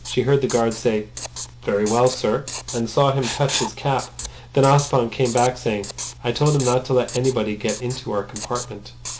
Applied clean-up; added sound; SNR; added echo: none; Writing; 12 dB; none.